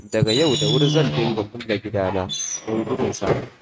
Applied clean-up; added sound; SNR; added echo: neural mask model RNNoise.